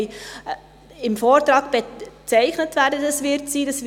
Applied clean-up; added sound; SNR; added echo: none; none; none; none.